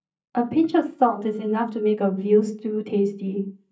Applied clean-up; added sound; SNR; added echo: neural mask model DeepFilterNet 3.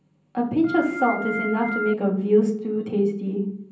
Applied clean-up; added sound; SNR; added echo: none; Organ; 7 dB; reverberation time 0.6 s.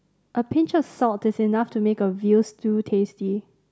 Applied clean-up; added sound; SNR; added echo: none; none; none; none.